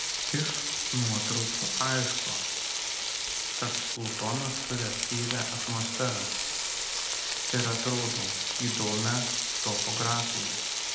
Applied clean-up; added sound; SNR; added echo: none; Frying (food); -3 dB; reverberation time 0.8 s.